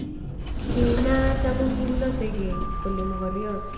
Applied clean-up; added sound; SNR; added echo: none; Sliding door; -1 dB; reverberation time 0.8 s.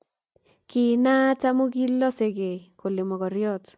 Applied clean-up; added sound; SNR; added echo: none; none; none; none.